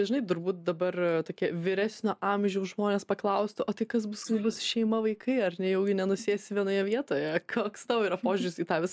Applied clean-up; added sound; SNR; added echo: neural mask model Resemble Enhance denoiser.